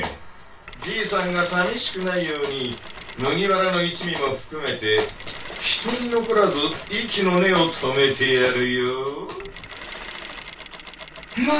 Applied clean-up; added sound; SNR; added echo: none; Mechanisms; 13 dB; reverberation time 0.3 s.